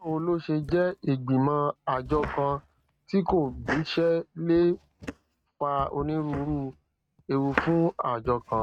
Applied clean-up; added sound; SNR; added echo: neural mask model RNNoise.